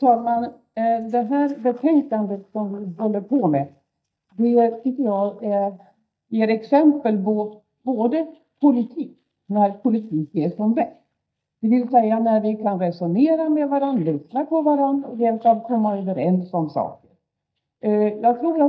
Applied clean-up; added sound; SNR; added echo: neural mask model DeepFilterNet 3.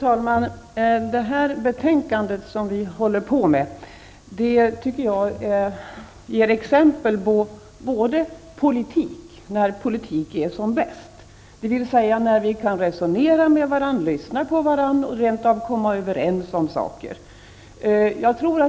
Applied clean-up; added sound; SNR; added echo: none; none; none; none.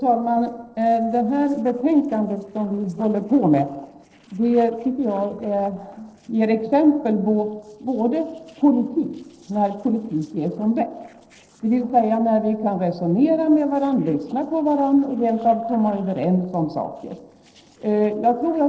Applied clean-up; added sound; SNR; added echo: neural separator model SepFormer DNS4.